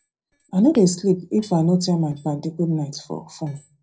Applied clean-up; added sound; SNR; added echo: neural separator model SepFormer DNS4.